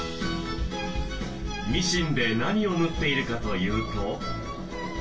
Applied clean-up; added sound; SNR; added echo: none; none; none; reverberation time 0.1 s.